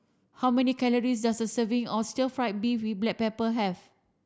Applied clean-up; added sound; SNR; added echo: none; none; none; none.